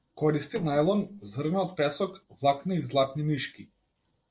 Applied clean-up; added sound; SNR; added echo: neural separator model SepFormer DNS4.